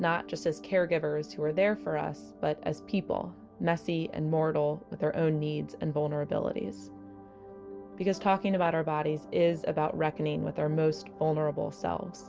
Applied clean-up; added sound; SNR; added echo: none; none; none; none.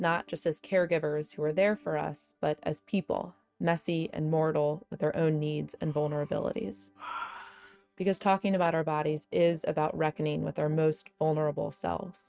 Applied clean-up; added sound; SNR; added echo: neural mask model RNNoise.